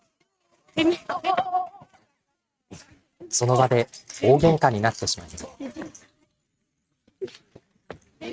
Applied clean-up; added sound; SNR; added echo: neural mask model RNNoise.